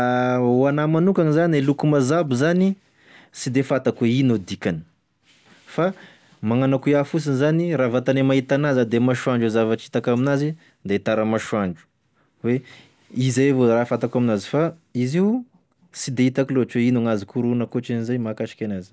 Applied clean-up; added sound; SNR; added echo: none; none; none; none.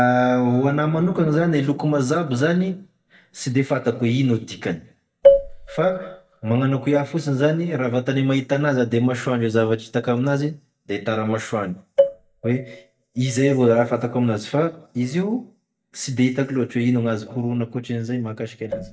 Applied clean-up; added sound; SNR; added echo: neural mask model DeepFilterNet 3.